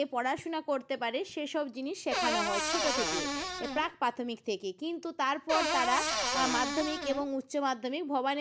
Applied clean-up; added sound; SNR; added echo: none; Cupboard open or close / Door; 0 dB; none.